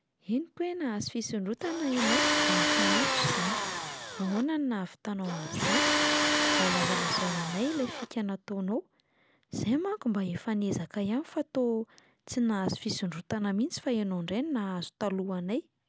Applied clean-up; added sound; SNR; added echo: none; Tools; -3 dB; none.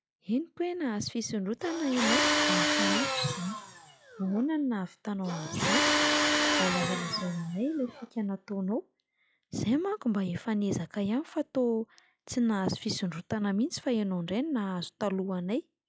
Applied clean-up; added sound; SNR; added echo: classical method log-MMSE.